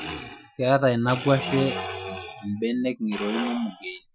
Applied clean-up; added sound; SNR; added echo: classical method Wiener filter.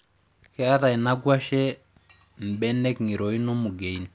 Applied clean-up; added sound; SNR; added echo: none; none; none; none.